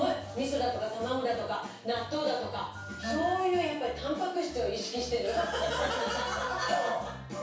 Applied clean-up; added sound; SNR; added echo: none; Telephone; 15 dB; reverberation time 0.7 s.